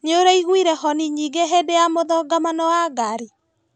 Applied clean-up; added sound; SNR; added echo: none; none; none; none.